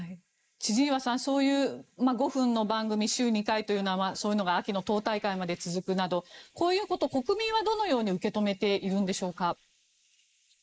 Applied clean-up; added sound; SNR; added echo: neural mask model Resemble Enhance denoiser.